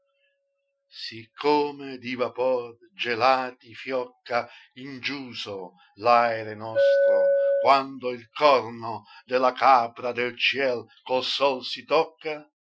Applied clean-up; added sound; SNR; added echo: classical method Wiener filter.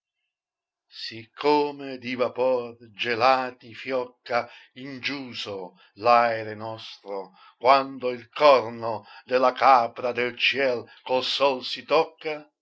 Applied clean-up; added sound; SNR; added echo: neural mask model Resemble Enhance denoiser.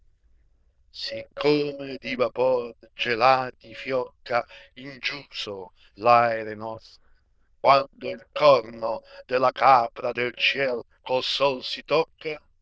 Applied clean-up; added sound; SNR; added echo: neural diffusion model UNIVERSE++.